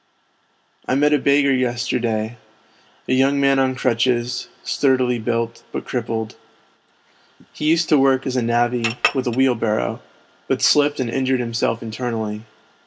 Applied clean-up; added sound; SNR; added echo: none; Chink, clink; 6 dB; none.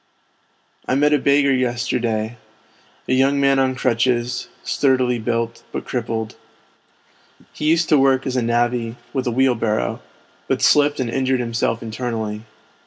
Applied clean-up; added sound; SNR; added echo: none; none; none; none.